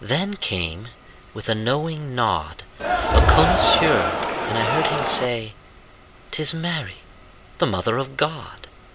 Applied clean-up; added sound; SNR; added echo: none; Cheering; -4 dB; none.